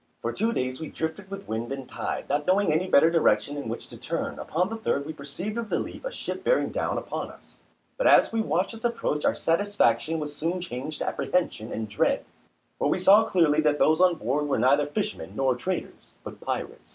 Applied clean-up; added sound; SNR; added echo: none; none; none; none.